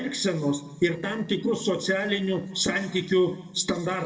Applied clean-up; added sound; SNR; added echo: neural separator model SepFormer DNS4.